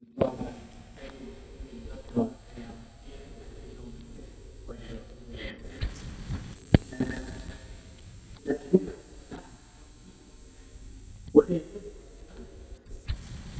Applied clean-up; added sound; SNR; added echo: neural mask model DeepFilterNet 3.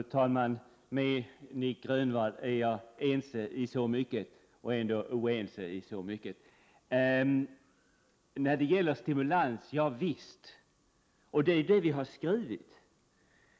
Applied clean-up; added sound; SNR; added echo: none; none; none; none.